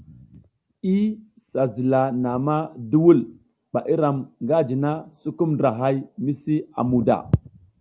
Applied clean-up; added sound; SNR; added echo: none; none; none; none.